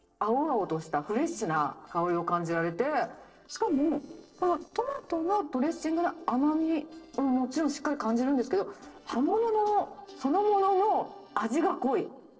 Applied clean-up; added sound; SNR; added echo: neural separator model SepFormer DNS4.